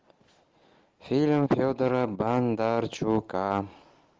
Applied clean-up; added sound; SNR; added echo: none; none; none; none.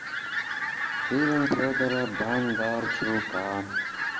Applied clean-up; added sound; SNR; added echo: none; Fowl; 1 dB; reverberation time 0.9 s.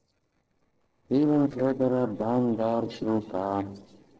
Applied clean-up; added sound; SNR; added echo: neural separator model SepFormer DNS4.